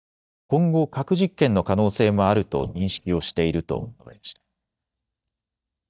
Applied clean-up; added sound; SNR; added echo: neural mask model DeepFilterNet 3.